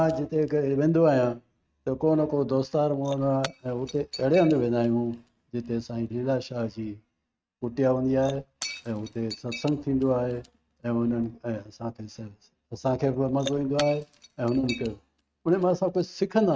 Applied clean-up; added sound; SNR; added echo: neural mask model RNNoise.